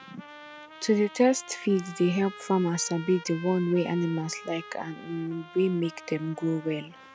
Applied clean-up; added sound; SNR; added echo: none; Trumpet; 18 dB; none.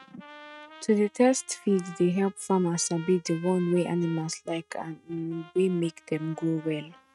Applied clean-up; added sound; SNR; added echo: neural mask model RNNoise.